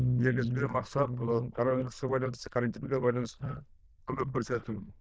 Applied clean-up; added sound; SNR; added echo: neural diffusion model UNIVERSE++.